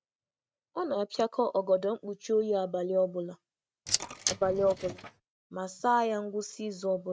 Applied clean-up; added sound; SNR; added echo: neural mask model RNNoise.